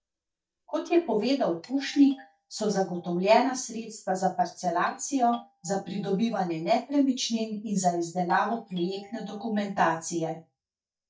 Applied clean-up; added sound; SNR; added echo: neural mask model DeepFilterNet 3.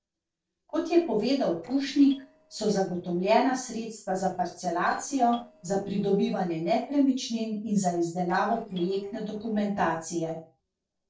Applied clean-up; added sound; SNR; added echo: neural separator model SepFormer DNS4.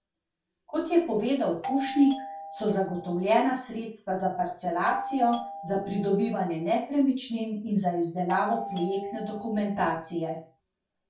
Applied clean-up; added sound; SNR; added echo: none; Doorbell; 10 dB; reverberation time 0.3 s.